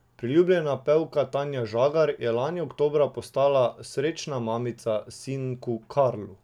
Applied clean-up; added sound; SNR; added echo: none; none; none; none.